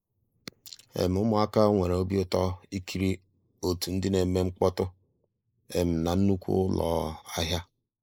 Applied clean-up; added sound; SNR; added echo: neural mask model Resemble Enhance denoiser.